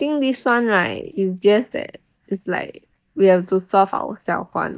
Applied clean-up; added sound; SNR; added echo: neural mask model DeepFilterNet 3.